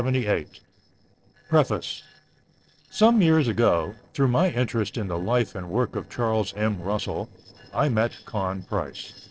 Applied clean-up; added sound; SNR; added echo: neural separator model SepFormer DNS4.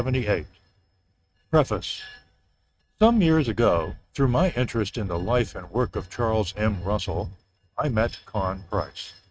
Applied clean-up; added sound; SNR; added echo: neural mask model RNNoise.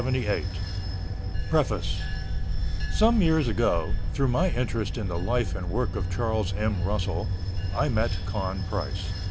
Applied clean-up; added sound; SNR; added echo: none; Bell / Train; -1 dB; none.